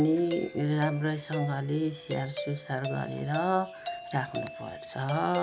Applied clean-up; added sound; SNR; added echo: none; Doorbell; 10 dB; none.